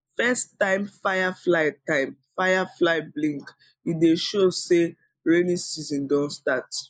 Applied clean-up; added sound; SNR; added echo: neural mask model Resemble Enhance denoiser.